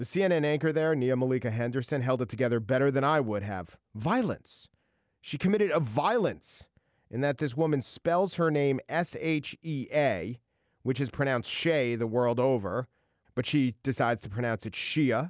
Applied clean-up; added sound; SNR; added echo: none; none; none; none.